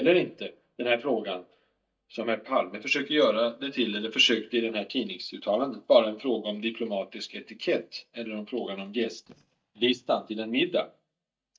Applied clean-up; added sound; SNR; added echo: neural mask model DeepFilterNet 3.